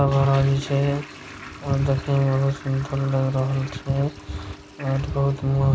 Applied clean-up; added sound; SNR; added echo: none; Toilet flush; 19 dB; none.